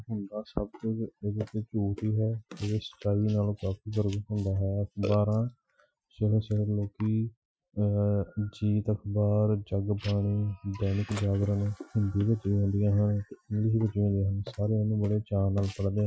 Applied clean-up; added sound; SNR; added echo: classical method Wiener filter.